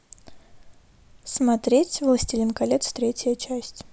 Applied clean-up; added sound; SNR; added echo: none; none; none; none.